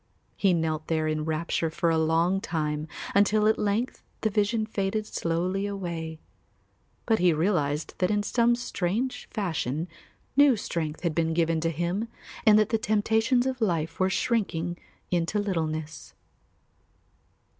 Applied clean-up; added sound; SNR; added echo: none; none; none; none.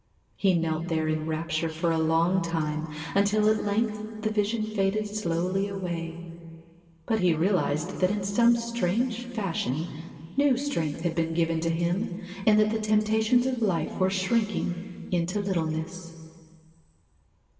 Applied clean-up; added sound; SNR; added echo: none; none; none; reverberation time 2.2 s.